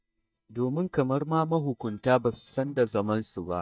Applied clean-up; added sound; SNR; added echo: neural mask model DeepFilterNet 3.